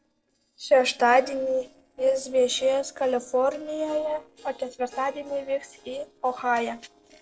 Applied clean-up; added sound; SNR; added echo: neural separator model SepFormer DNS4.